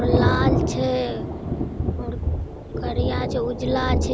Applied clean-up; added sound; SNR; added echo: none; Thunder; -4 dB; none.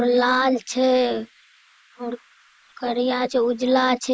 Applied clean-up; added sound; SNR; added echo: neural mask model Resemble Enhance denoiser.